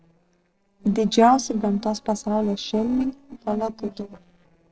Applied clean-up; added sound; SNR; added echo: neural separator model SepFormer DNS4.